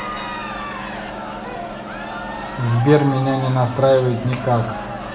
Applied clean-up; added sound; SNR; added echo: none; Crowd; 10 dB; reverberation time 2.0 s.